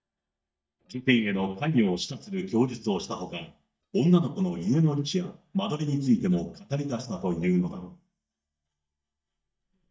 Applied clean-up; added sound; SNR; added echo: neural mask model DeepFilterNet 3.